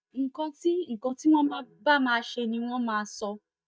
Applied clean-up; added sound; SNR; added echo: neural mask model DeepFilterNet 3.